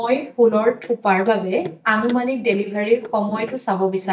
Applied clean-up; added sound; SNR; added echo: neural mask model DeepFilterNet 3.